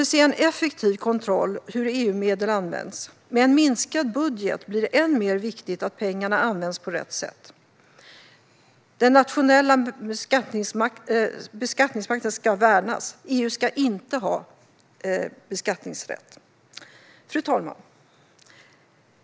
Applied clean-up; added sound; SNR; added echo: none; none; none; none.